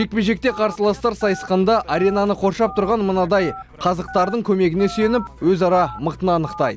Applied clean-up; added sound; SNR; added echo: none; Telephone; 18 dB; none.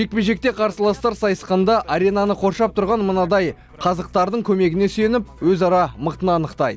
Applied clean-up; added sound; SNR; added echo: none; none; none; none.